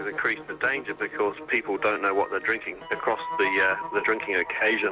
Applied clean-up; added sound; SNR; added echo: none; none; none; none.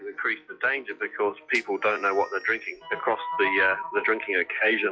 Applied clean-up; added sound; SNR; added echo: classical method log-MMSE.